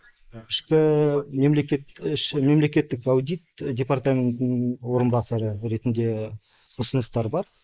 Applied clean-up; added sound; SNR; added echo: neural mask model Resemble Enhance denoiser.